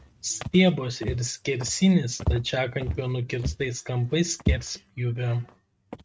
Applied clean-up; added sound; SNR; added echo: neural mask model RNNoise.